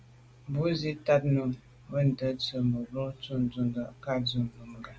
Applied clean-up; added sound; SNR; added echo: none; none; none; none.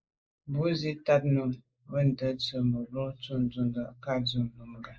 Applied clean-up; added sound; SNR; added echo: neural mask model Resemble Enhance denoiser.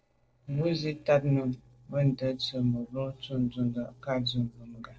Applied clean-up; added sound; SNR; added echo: neural separator model SepFormer DNS4.